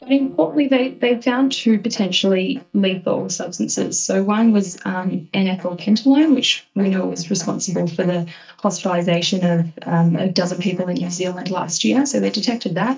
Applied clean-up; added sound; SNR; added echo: neural mask model DeepFilterNet 3.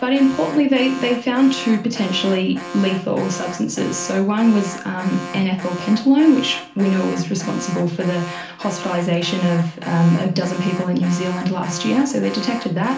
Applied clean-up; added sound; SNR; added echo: none; Alarm; 13 dB; reverberation time 0.4 s.